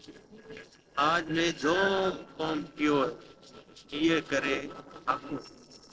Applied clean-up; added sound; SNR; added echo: neural separator model SepFormer DNS4.